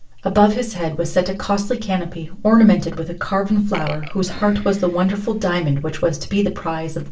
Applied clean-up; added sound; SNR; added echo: none; Burping, eructation; 18 dB; reverberation time 0.3 s.